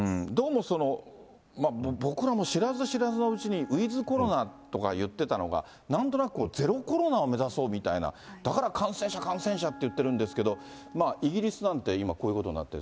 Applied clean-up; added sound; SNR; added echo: none; Wind instrument, woodwind instrument; 19 dB; none.